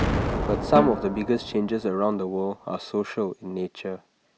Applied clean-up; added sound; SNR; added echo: none; Snare drum + Explosion; 5 dB; none.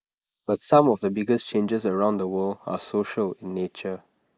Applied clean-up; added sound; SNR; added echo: neural mask model Resemble Enhance denoiser.